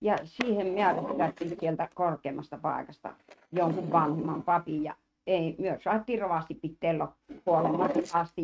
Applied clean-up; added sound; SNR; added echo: neural mask model RNNoise.